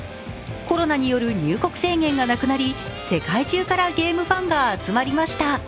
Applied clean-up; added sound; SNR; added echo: none; none; none; none.